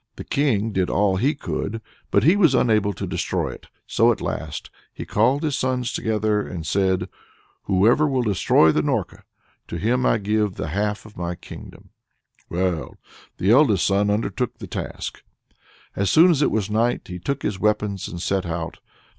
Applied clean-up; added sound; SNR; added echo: none; none; none; none.